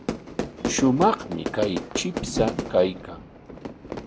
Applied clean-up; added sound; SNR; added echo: none; Fire / Fireworks; 5 dB; none.